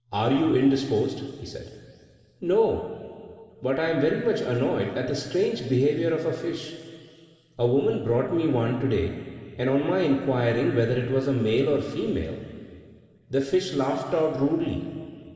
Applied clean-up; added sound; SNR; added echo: none; none; none; reverberation time 2.3 s.